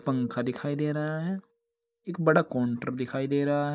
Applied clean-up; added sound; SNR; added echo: neural mask model DeepFilterNet 3.